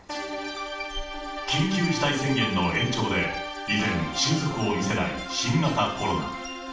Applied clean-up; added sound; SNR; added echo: none; none; none; reverberation time 0.5 s.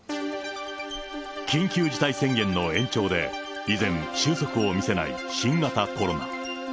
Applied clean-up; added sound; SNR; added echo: none; none; none; none.